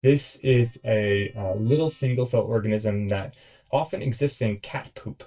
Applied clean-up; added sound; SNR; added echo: neural mask model DeepFilterNet 3.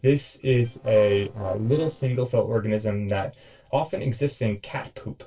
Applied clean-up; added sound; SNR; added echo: neural separator model SepFormer DNS4.